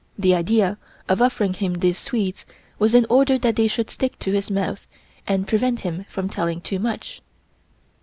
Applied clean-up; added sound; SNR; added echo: none; none; none; none.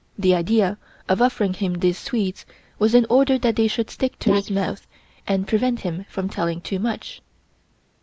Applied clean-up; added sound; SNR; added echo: neural mask model Resemble Enhance denoiser.